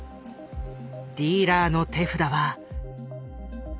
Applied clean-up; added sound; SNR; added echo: none; none; none; none.